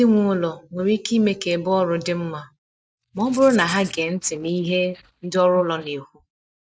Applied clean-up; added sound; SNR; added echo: neural mask model DeepFilterNet 3.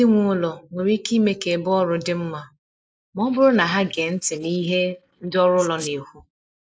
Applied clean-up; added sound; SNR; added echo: neural mask model Resemble Enhance denoiser.